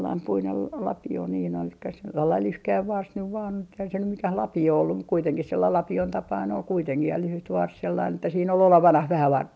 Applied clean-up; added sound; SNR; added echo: none; none; none; none.